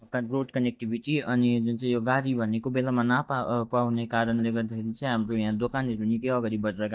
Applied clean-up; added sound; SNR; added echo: neural mask model DeepFilterNet 3.